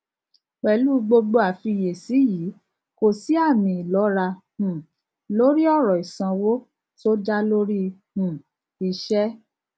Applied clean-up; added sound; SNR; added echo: none; none; none; none.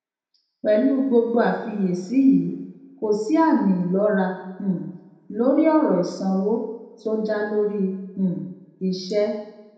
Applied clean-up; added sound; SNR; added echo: none; none; none; reverberation time 0.8 s.